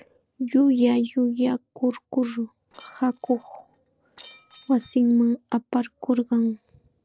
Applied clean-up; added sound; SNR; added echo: neural separator model SepFormer DNS4.